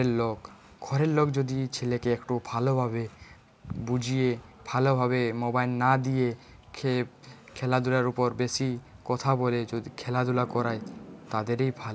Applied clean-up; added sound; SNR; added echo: none; none; none; none.